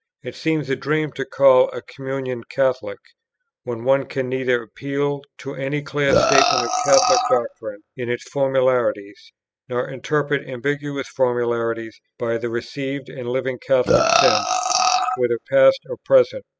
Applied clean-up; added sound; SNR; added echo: classical method spectral subtraction.